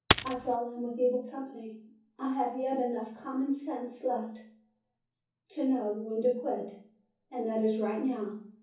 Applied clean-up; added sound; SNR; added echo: none; Coin (dropping); -5 dB; reverberation time 0.6 s.